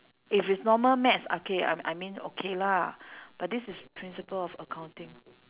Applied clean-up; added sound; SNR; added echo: none; none; none; none.